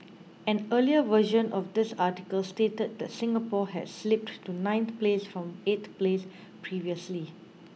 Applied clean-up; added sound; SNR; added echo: none; none; none; none.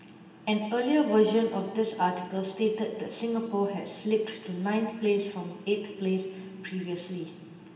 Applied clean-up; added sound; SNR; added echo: none; none; none; reverberation time 1.4 s.